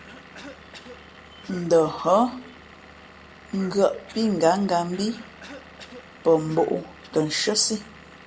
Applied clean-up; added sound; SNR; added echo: none; Engine / Vehicle + Cough; 19 dB; none.